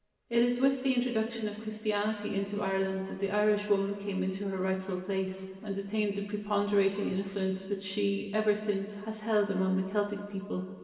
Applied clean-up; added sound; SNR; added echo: none; none; none; reverberation time 2.3 s.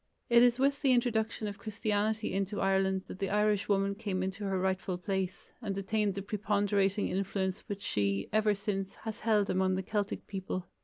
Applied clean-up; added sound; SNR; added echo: none; none; none; none.